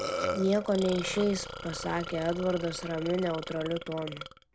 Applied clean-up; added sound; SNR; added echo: none; Burping, eructation; 8 dB; none.